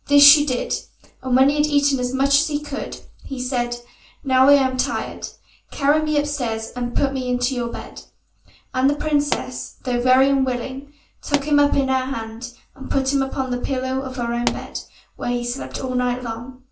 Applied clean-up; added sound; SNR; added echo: none; Explosion; 12 dB; reverberation time 0.3 s.